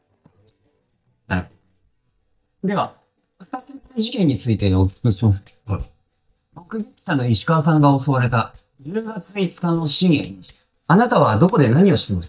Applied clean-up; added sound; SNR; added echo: neural mask model DeepFilterNet 3.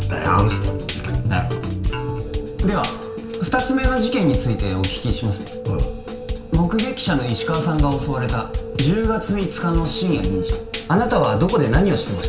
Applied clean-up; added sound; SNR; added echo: none; Drum / Drum kit; 7 dB; reverberation time 0.2 s.